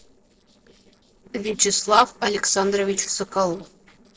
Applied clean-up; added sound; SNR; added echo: neural separator model SepFormer DNS4.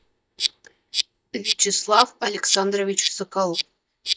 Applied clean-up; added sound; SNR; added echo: neural mask model DeepFilterNet 3.